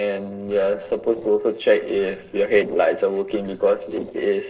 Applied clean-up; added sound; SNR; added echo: neural separator model SepFormer DNS4.